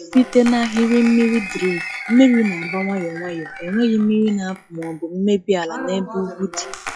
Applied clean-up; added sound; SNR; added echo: classical method log-MMSE.